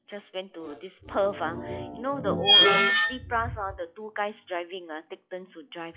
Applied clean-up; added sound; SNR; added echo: classical method log-MMSE.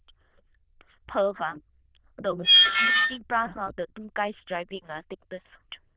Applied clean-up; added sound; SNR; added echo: neural diffusion model UNIVERSE++.